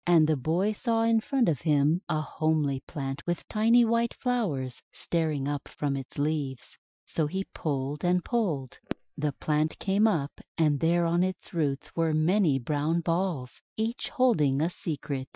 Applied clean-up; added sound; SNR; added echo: classical method Wiener filter.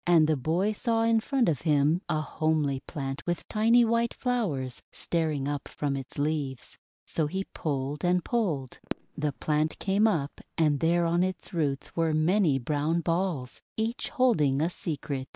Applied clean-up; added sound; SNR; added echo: none; Fireworks; 17 dB; none.